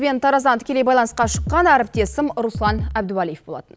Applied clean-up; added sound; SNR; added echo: none; Drum kit; 8 dB; none.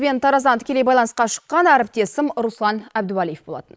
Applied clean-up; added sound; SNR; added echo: neural mask model Resemble Enhance denoiser.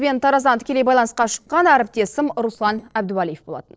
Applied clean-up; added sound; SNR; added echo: neural separator model SepFormer DNS4.